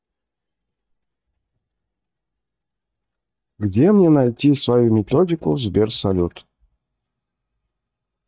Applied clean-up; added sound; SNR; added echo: neural mask model DeepFilterNet 3.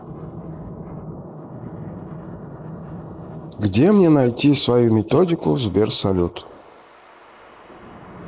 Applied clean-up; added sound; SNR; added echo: neural mask model Resemble Enhance denoiser.